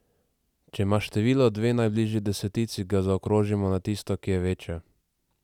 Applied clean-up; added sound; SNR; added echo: none; none; none; none.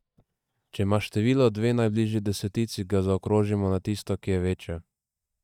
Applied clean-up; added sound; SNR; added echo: neural mask model DeepFilterNet 3.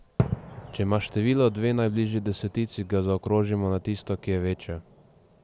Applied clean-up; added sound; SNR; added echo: none; Fireworks; 11 dB; none.